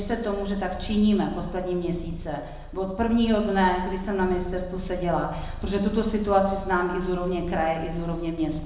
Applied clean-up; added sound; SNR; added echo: none; Purr; 10 dB; reverberation time 0.9 s.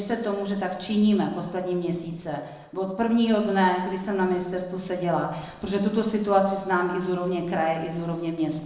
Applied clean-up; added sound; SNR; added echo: neural separator model SepFormer DNS4.